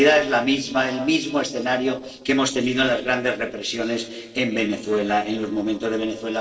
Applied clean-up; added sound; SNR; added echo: neural separator model SepFormer DNS4.